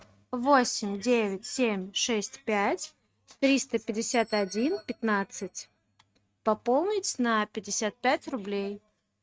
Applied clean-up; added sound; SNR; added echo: neural mask model RNNoise.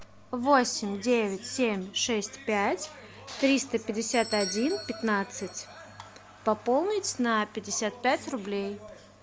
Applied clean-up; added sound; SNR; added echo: none; Bell / Doorbell; 19 dB; none.